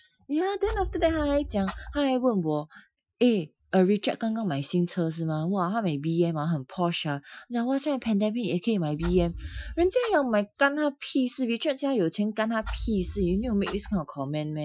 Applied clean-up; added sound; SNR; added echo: classical method Wiener filter.